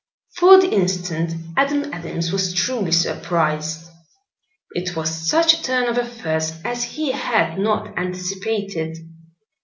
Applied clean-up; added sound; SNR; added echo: none; none; none; none.